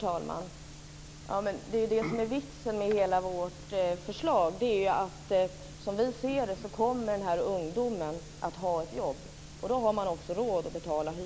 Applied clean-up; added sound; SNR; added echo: none; none; none; none.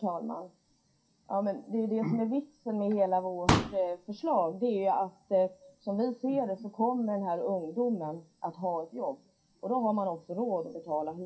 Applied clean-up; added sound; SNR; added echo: classical method WPE with log-MMSE.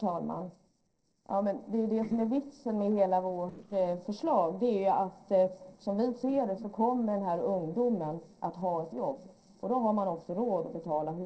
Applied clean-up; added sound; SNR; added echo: neural separator model SepFormer DNS4.